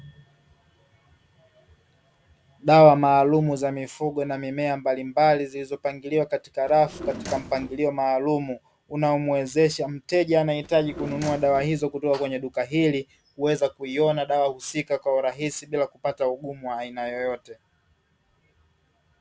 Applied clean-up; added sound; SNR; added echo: none; Drawer open or close; 13 dB; none.